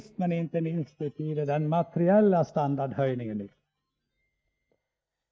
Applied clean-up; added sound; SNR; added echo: neural mask model DeepFilterNet 3.